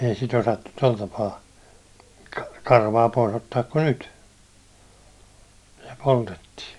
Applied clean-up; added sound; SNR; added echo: none; none; none; none.